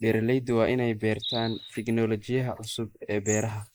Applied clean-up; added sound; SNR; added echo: neural mask model Resemble Enhance denoiser.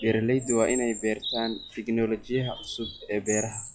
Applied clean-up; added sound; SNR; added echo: classical method log-MMSE.